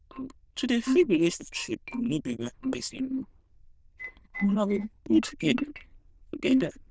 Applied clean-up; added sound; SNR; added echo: neural diffusion model UNIVERSE++.